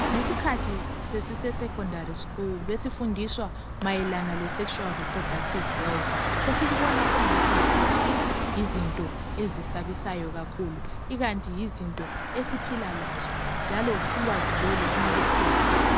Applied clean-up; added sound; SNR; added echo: none; Engine / Car; -5 dB; none.